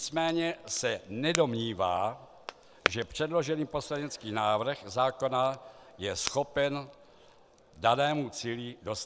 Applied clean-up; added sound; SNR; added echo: none; Crackle; 12 dB; none.